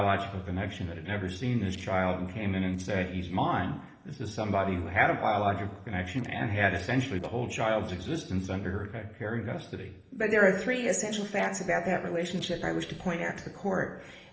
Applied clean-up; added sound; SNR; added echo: neural separator model SepFormer DNS4.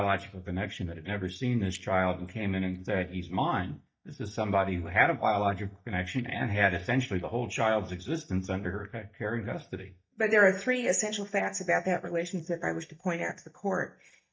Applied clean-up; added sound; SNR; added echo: neural mask model DeepFilterNet 3.